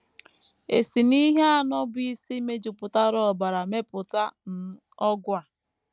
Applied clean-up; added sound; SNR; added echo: none; none; none; none.